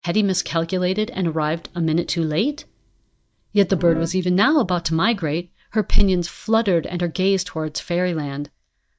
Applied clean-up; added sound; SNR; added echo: neural mask model DeepFilterNet 3.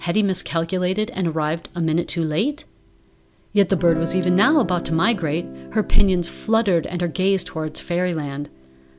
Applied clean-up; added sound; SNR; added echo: none; Guitar; 16 dB; none.